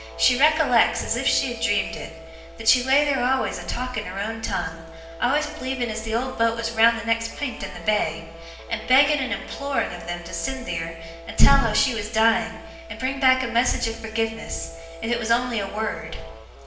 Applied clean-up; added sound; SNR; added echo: none; Guitar; 17 dB; reverberation time 0.9 s.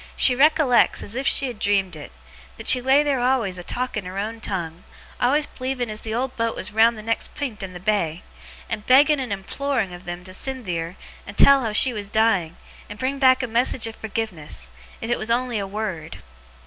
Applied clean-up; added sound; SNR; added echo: none; none; none; none.